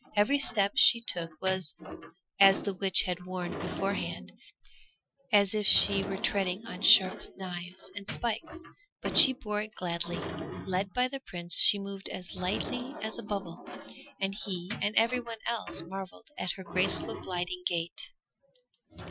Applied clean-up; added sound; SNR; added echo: classical method Wiener filter.